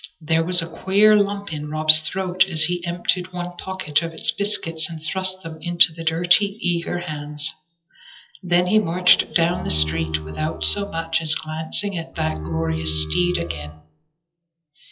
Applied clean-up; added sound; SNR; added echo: classical method WPE with log-MMSE.